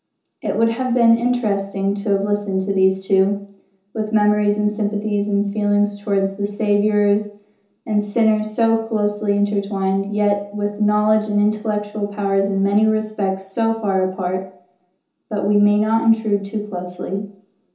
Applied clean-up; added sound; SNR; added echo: none; none; none; reverberation time 0.6 s.